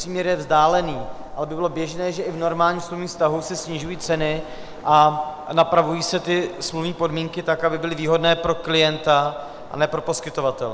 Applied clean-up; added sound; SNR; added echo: none; Waves, surf; 15 dB; none.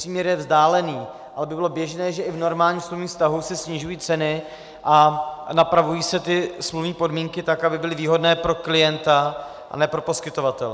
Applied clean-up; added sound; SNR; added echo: none; none; none; none.